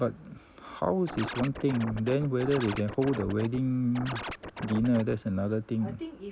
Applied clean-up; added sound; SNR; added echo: none; Scratching (performance technique); 10 dB; none.